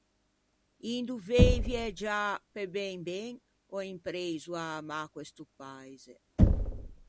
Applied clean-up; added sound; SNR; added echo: none; Knock; -3 dB; none.